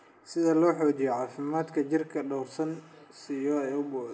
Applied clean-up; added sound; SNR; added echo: none; none; none; reverberation time 0.4 s.